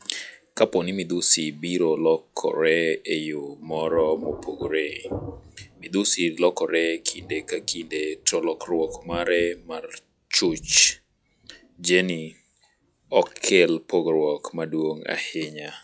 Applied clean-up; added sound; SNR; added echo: classical method log-MMSE.